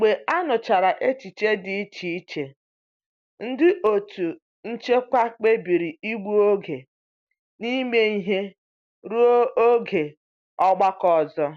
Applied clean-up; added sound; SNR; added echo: none; none; none; none.